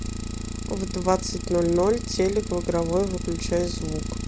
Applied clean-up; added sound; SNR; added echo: none; Idling; 5 dB; none.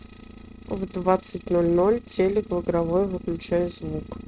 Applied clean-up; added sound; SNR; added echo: neural mask model RNNoise.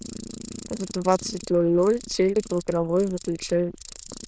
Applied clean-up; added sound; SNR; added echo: neural diffusion model UNIVERSE++.